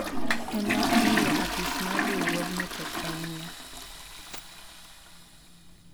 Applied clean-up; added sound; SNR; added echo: none; Toilet flush; -3 dB; none.